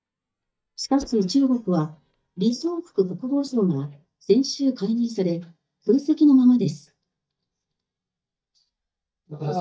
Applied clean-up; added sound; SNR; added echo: neural mask model DeepFilterNet 3.